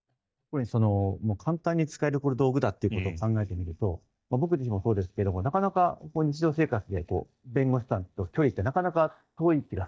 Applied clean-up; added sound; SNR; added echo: neural mask model DeepFilterNet 3.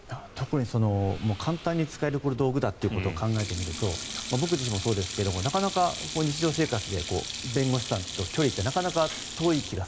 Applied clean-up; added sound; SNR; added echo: none; Sink (filling or washing); 9 dB; none.